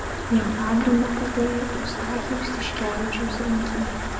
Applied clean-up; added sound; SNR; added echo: none; Stream; 4 dB; reverberation time 1.7 s.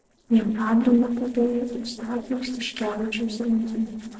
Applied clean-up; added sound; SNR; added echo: neural separator model SepFormer DNS4.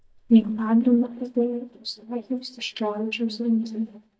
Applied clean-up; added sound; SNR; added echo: neural mask model DeepFilterNet 3.